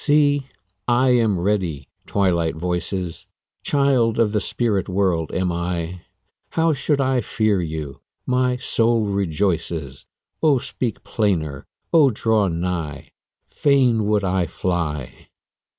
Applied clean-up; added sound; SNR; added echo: none; none; none; none.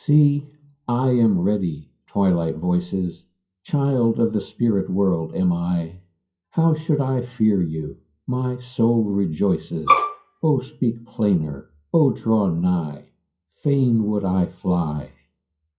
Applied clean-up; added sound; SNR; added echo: classical method WPE with log-MMSE.